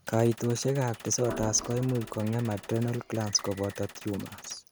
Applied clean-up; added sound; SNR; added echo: none; Organ + Gunshot, gunfire; 15 dB; none.